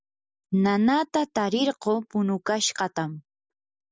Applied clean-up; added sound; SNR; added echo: none; none; none; none.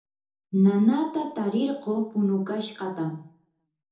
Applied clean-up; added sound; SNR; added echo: none; none; none; reverberation time 0.5 s.